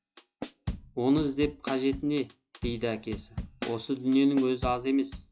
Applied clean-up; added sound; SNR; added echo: classical method log-MMSE.